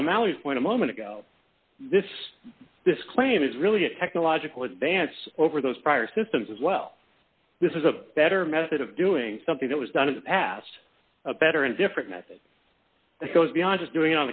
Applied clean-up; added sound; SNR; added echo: none; none; none; none.